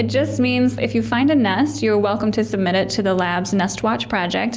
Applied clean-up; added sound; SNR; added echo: none; Bass guitar; 14 dB; none.